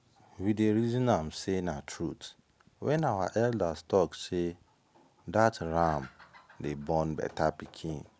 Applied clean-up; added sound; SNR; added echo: none; none; none; none.